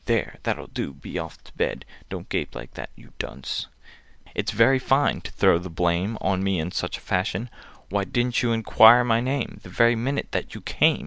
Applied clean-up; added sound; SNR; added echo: none; none; none; none.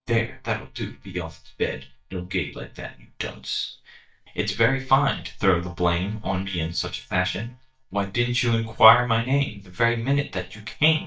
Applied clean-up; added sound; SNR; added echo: neural mask model DeepFilterNet 3.